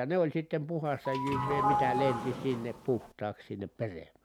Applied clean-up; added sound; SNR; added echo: none; Sliding door / Doorbell; 0 dB; none.